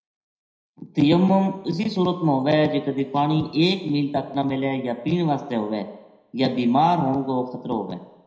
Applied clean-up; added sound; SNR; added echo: none; none; none; reverberation time 0.8 s.